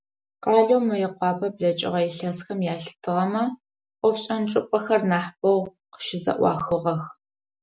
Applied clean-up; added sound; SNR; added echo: none; none; none; none.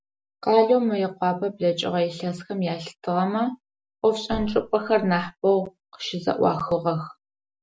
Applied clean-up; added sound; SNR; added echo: none; Thump, thud; 13 dB; none.